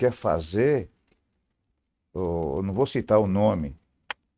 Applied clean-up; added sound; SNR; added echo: neural mask model RNNoise.